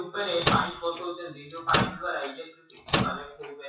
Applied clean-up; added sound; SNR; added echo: classical method WPE with log-MMSE.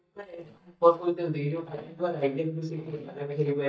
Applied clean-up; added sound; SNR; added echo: neural mask model DeepFilterNet 3.